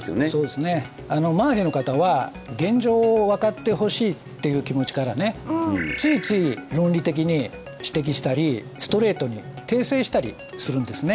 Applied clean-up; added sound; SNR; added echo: none; none; none; none.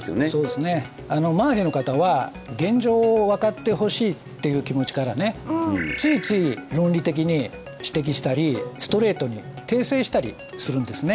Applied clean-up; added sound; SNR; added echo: none; Bowed string instrument; 18 dB; none.